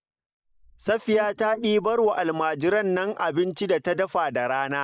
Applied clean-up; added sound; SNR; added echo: neural mask model Resemble Enhance denoiser.